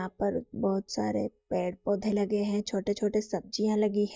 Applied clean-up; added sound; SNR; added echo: neural mask model DeepFilterNet 3.